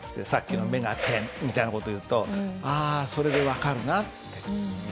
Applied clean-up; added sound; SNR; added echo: none; Whoosh, swoosh, swish; 9 dB; none.